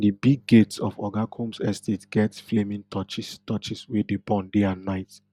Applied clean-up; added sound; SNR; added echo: none; none; none; none.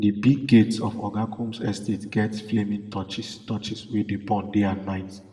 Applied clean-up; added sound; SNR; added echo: none; none; none; reverberation time 1.1 s.